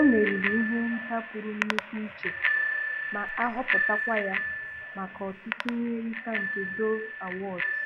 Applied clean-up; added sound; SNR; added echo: none; Bicycle bell; 1 dB; none.